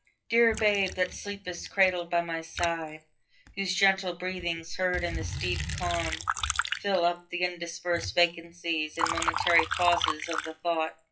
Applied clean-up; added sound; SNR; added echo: classical method WPE with log-MMSE.